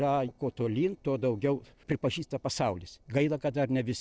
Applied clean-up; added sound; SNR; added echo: neural separator model SepFormer DNS4.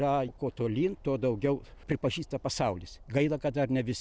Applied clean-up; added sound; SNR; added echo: none; none; none; none.